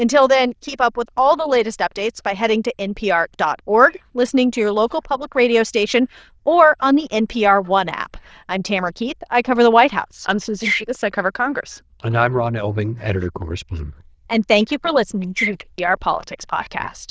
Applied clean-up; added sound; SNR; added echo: neural diffusion model UNIVERSE++.